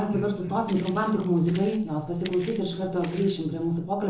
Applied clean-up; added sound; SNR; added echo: none; Walk, footsteps; 19 dB; reverberation time 0.6 s.